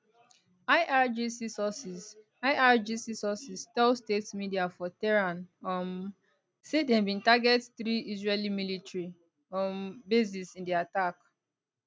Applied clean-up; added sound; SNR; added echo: none; none; none; none.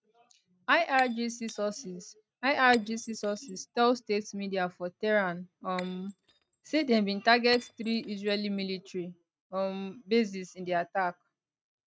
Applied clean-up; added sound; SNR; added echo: neural mask model RNNoise.